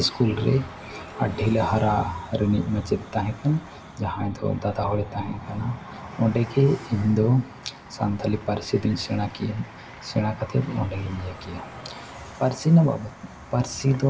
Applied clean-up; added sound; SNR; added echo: none; Train; 19 dB; reverberation time 0.5 s.